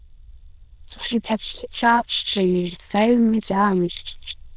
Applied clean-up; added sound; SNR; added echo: neural diffusion model UNIVERSE++.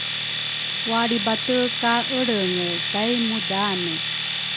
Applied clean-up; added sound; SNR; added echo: none; Domestic sounds, home sounds; -1 dB; none.